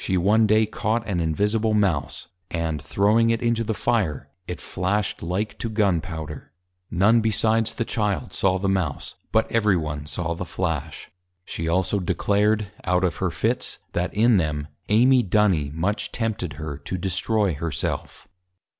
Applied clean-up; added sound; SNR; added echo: none; none; none; none.